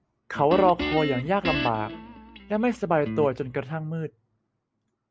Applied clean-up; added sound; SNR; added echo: none; Guitar; 6 dB; none.